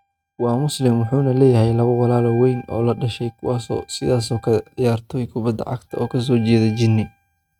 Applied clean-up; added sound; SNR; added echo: neural mask model RNNoise.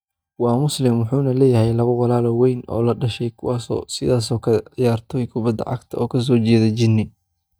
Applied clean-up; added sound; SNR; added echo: neural mask model DeepFilterNet 3.